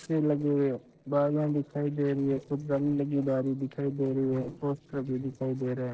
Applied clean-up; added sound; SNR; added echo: neural separator model SepFormer DNS4.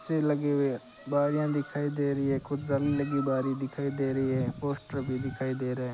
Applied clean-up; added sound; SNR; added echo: none; none; none; none.